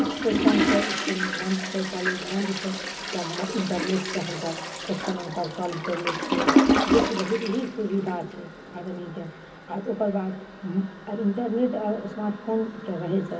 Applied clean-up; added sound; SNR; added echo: none; Toilet flush; 0 dB; reverberation time 0.3 s.